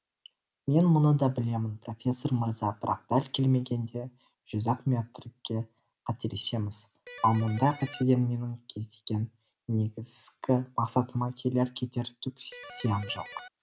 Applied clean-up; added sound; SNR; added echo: none; Electric guitar; 16 dB; none.